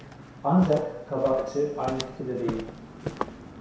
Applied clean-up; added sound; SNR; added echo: none; Walk, footsteps; 10 dB; reverberation time 0.7 s.